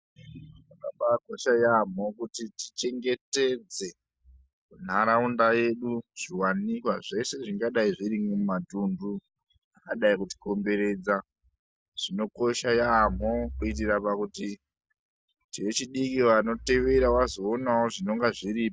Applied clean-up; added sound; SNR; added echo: none; none; none; none.